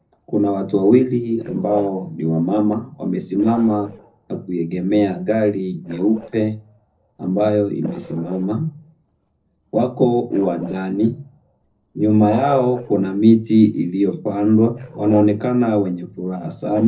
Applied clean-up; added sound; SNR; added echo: neural separator model SepFormer DNS4.